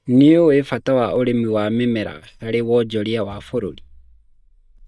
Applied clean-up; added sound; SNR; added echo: neural mask model DeepFilterNet 3.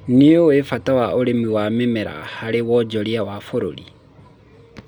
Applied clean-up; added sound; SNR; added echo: none; none; none; none.